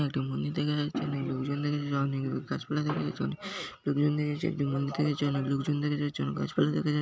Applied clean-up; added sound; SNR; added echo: none; none; none; none.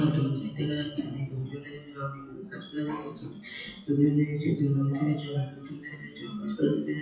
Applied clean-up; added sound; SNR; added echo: classical method WPE with log-MMSE.